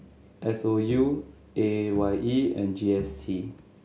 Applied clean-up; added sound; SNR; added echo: none; Crowd; 18 dB; none.